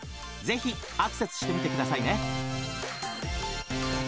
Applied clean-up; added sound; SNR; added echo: none; Organ; 4 dB; none.